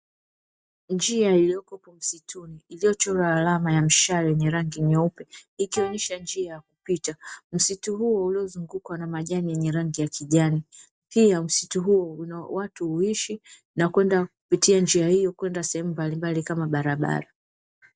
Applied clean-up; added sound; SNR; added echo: neural mask model DeepFilterNet 3.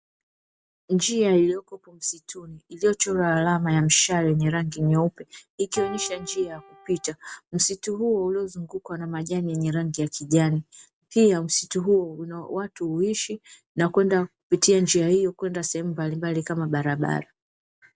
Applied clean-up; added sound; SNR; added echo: none; Piano; 13 dB; none.